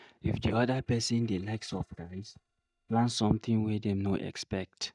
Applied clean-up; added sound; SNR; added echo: neural mask model DeepFilterNet 3.